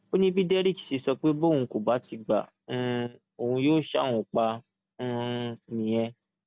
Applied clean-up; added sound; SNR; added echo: none; none; none; none.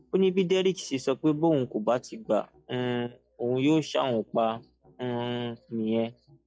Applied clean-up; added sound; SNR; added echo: classical method log-MMSE.